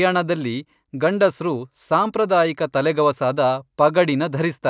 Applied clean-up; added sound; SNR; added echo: none; none; none; none.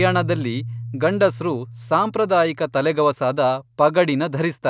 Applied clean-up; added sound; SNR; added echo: none; Keyboard (musical); 13 dB; none.